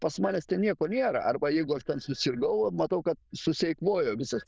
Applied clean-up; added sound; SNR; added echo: neural diffusion model UNIVERSE++.